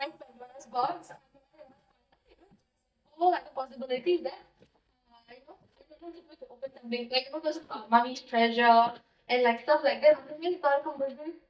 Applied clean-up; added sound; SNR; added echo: neural mask model DeepFilterNet 3.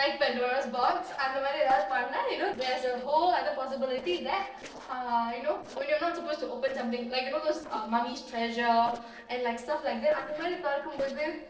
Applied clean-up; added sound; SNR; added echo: neural separator model SepFormer DNS4.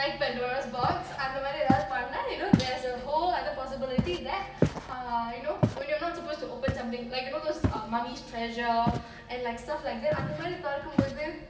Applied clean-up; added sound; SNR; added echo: none; Walk, footsteps; 3 dB; reverberation time 2.0 s.